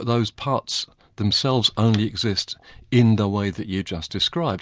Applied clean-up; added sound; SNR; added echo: none; none; none; none.